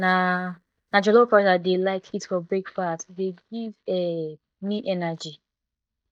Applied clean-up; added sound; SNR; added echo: neural mask model DeepFilterNet 3.